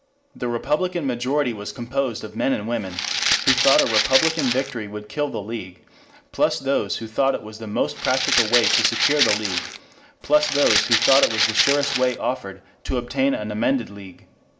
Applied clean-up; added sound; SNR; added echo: none; Rattle (instrument); -1 dB; reverberation time 0.5 s.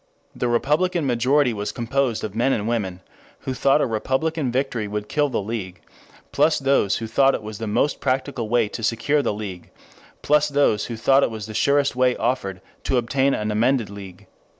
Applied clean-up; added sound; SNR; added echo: none; none; none; none.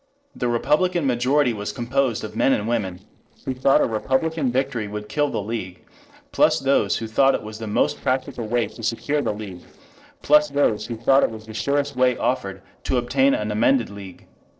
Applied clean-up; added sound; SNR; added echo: neural separator model SepFormer DNS4.